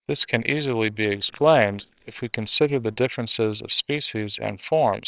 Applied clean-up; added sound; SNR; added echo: neural separator model SepFormer WHAMR!.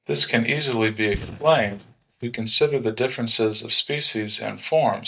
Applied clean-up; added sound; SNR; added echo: neural mask model DeepFilterNet 3.